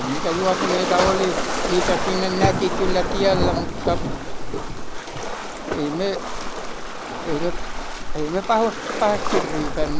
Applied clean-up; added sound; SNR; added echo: none; Waves, surf; -1 dB; none.